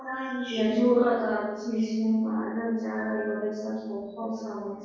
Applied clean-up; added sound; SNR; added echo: none; none; none; reverberation time 1.3 s.